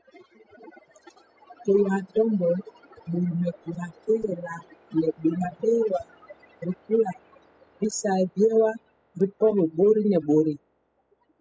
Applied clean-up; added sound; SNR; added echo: classical method spectral subtraction.